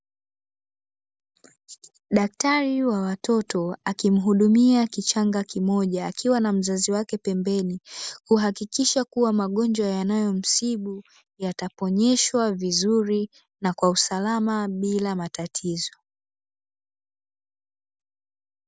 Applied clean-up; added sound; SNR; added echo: none; none; none; none.